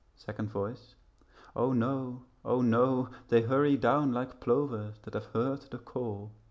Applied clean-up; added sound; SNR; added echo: none; none; none; none.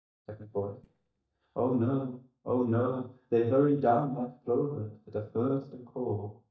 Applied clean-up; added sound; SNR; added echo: neural mask model DeepFilterNet 3.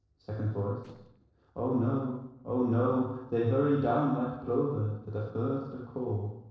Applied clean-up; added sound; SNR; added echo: neural separator model SepFormer DNS4.